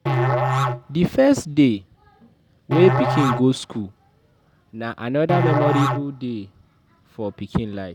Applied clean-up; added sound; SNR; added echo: none; Musical instrument; 2 dB; none.